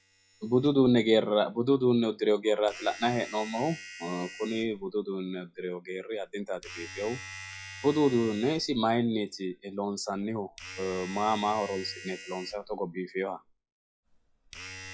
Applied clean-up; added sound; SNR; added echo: classical method log-MMSE.